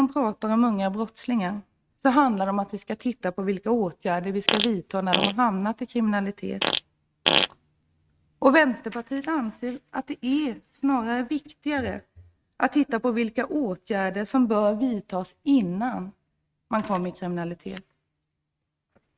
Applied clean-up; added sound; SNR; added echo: neural mask model RNNoise.